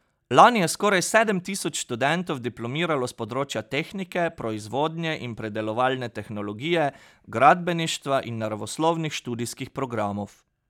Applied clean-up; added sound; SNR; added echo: none; none; none; none.